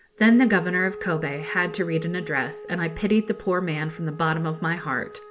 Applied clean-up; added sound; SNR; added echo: none; Wind instrument, woodwind instrument; 15 dB; none.